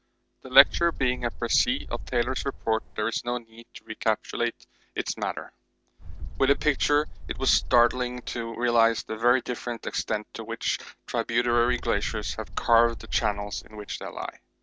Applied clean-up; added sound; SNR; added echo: none; Bird; 9 dB; none.